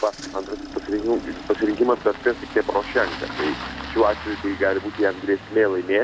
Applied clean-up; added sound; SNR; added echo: none; Engine starting; 12 dB; none.